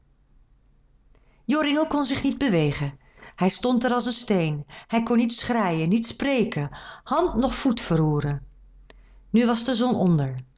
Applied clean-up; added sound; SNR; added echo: none; none; none; none.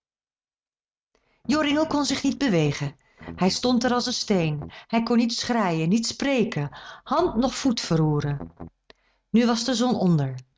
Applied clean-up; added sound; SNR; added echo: neural mask model RNNoise.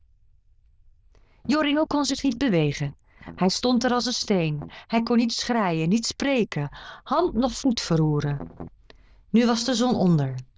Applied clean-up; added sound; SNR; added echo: neural diffusion model UNIVERSE++.